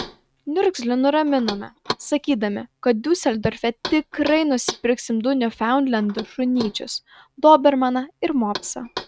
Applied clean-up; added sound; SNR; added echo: neural mask model RNNoise.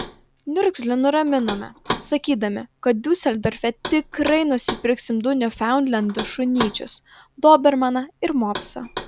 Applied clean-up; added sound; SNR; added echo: none; Knock; 13 dB; none.